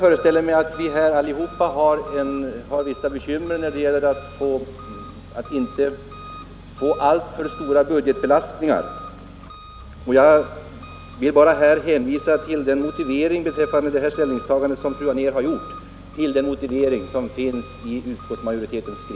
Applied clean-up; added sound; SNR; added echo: none; Engine; 17 dB; none.